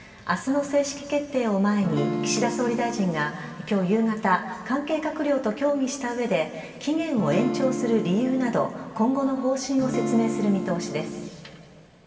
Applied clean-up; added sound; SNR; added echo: none; Acoustic guitar / Strum; 4 dB; reverberation time 2.3 s.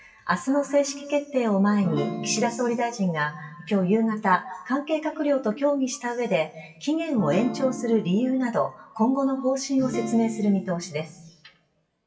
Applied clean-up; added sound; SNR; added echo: classical method WPE with log-MMSE.